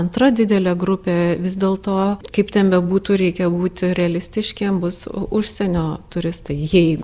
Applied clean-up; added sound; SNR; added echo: none; none; none; none.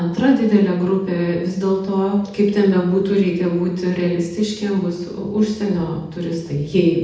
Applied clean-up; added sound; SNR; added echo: none; none; none; reverberation time 0.8 s.